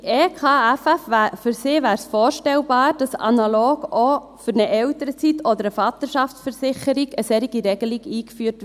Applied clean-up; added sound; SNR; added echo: none; none; none; none.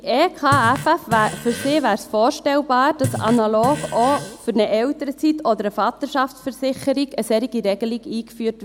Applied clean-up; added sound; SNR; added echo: none; Fart; 10 dB; none.